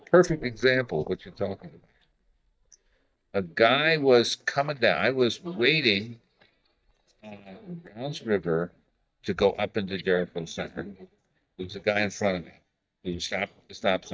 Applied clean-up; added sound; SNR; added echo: neural mask model DeepFilterNet 3.